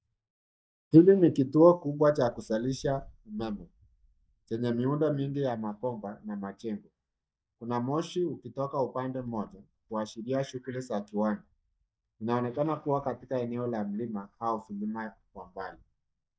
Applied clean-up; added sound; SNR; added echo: neural mask model DeepFilterNet 3.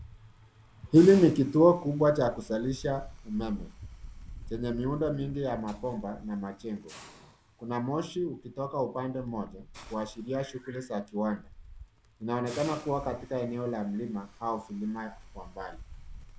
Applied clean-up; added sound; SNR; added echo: none; Hiss + Wind; 18 dB; none.